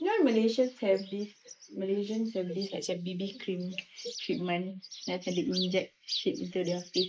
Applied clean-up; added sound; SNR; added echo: neural mask model Resemble Enhance denoiser.